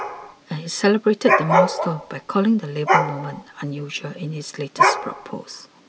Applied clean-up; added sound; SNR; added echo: none; Dog; 0 dB; none.